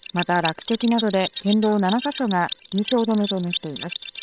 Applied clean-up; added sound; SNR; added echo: neural separator model SepFormer WHAM!.